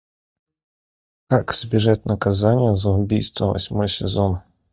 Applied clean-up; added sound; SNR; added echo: neural mask model DeepFilterNet 3.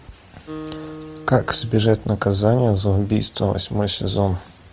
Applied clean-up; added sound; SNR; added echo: none; Acoustic guitar; 19 dB; none.